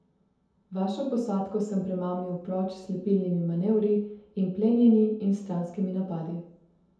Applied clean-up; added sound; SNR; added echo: none; none; none; reverberation time 0.8 s.